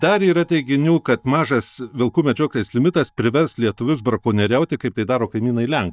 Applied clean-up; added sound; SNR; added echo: neural mask model DeepFilterNet 3.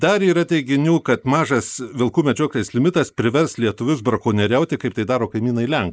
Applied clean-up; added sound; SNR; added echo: neural mask model Resemble Enhance denoiser.